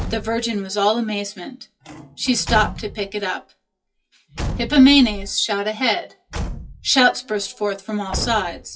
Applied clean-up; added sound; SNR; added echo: classical method WPE with log-MMSE.